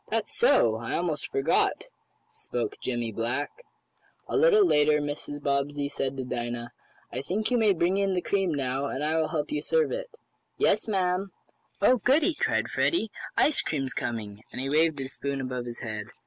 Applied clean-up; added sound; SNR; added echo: none; none; none; none.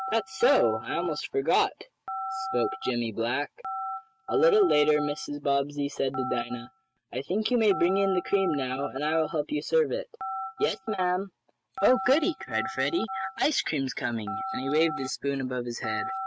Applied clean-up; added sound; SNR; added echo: neural mask model RNNoise.